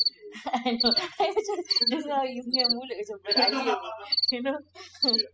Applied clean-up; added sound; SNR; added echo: classical method spectral subtraction.